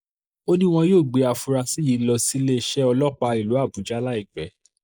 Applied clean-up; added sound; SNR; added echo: neural mask model Resemble Enhance denoiser.